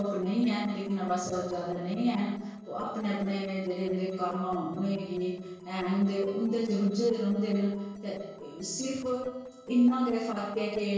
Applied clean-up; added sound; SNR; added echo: neural separator model SepFormer DNS4.